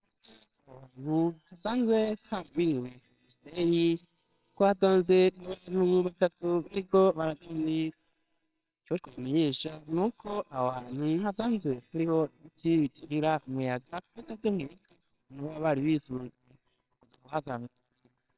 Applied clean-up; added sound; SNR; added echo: neural separator model SepFormer WHAMR!.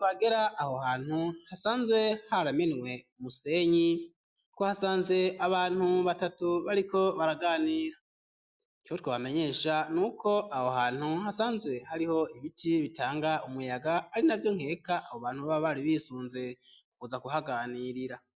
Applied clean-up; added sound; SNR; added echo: none; none; none; none.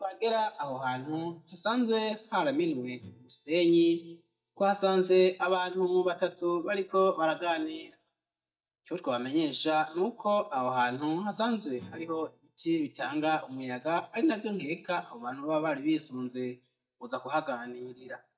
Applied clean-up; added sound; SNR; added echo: neural mask model DeepFilterNet 3.